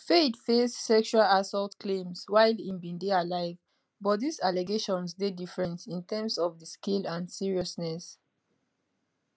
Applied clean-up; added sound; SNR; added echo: none; none; none; none.